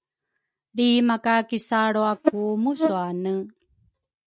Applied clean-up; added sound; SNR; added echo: neural mask model RNNoise.